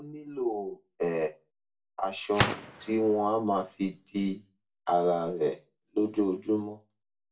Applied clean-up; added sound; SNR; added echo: none; Gunshot, gunfire; 7 dB; reverberation time 0.2 s.